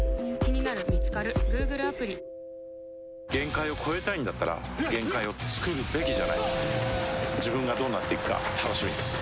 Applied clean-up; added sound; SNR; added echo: none; Mallet percussion; 7 dB; none.